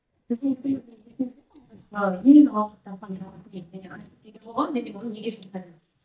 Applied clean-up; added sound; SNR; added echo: neural mask model DeepFilterNet 3.